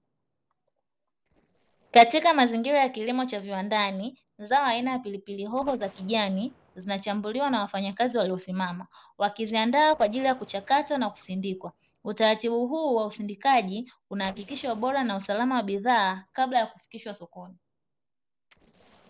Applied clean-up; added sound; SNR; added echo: neural separator model SepFormer DNS4.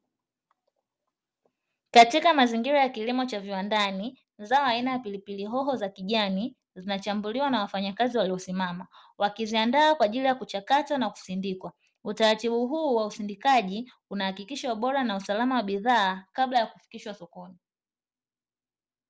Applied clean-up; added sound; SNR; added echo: none; none; none; none.